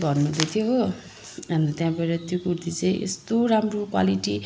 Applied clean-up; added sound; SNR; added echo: none; none; none; none.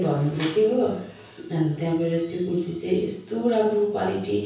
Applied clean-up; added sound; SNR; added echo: none; none; none; reverberation time 0.6 s.